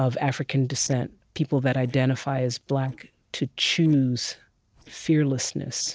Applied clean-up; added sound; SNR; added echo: neural separator model SepFormer DNS4.